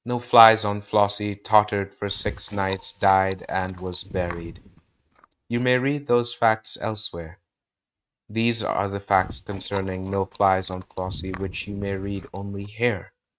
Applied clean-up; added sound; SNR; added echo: neural mask model RNNoise.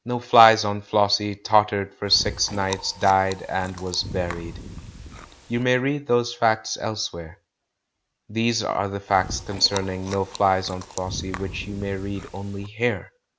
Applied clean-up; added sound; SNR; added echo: none; Chewing, mastication; 13 dB; none.